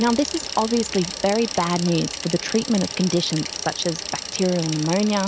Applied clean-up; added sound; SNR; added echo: none; Bicycle; 9 dB; none.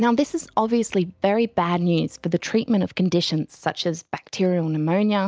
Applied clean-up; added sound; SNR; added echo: none; none; none; none.